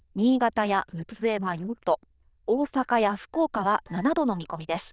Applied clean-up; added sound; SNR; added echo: neural diffusion model UNIVERSE++.